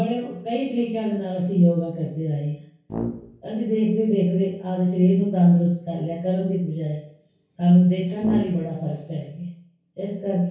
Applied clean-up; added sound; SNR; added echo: none; Brass instrument; 9 dB; reverberation time 0.6 s.